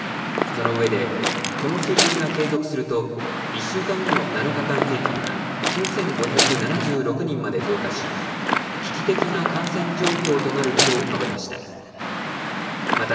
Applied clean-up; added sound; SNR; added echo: none; Waves, surf / Wind; 0 dB; reverberation time 2.8 s.